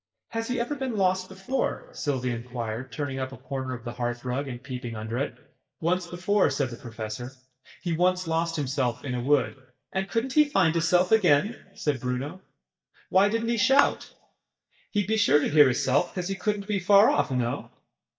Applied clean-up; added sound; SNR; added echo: neural mask model DeepFilterNet 3.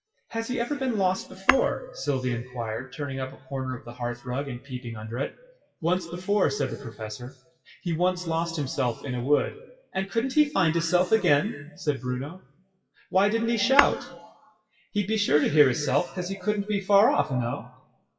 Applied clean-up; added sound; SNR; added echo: classical method WPE with log-MMSE.